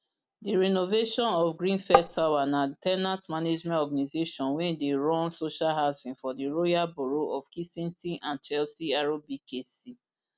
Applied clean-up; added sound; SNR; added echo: none; Tap; -5 dB; none.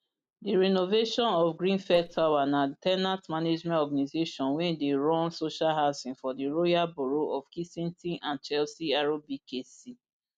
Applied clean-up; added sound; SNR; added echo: neural mask model Resemble Enhance denoiser.